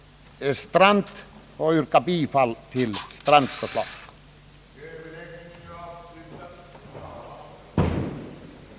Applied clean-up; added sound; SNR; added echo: none; Camera; 14 dB; none.